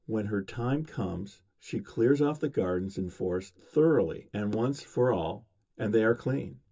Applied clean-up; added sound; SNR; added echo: none; none; none; reverberation time 0.2 s.